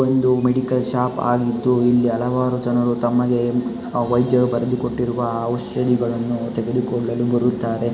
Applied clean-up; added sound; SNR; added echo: none; none; none; none.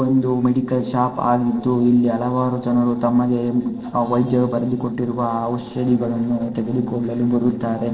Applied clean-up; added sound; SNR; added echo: neural separator model SepFormer DNS4.